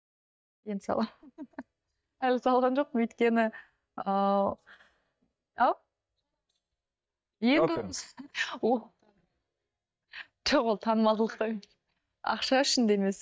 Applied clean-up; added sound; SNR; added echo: neural mask model DeepFilterNet 3.